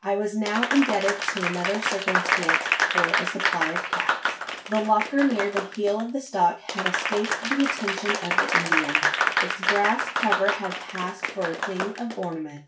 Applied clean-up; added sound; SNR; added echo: none; Applause; -1 dB; reverberation time 0.3 s.